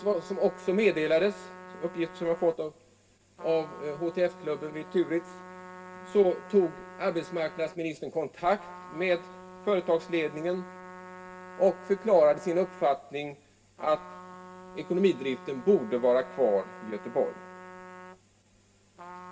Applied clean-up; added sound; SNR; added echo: none; Trumpet; 17 dB; reverberation time 0.2 s.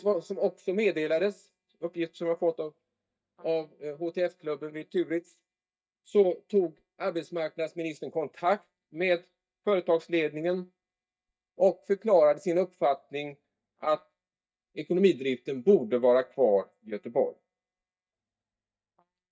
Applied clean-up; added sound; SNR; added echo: neural mask model DeepFilterNet 3.